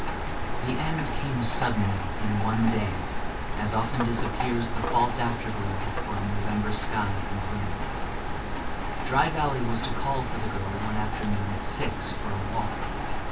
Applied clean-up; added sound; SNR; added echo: none; Rain; -1 dB; reverberation time 0.2 s.